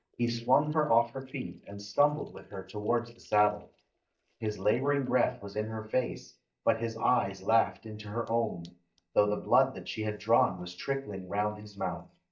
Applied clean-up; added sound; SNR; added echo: neural mask model DeepFilterNet 3.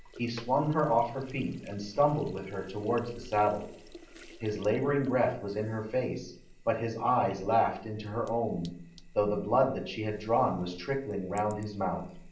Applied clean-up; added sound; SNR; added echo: none; Sink (filling or washing); 19 dB; reverberation time 0.6 s.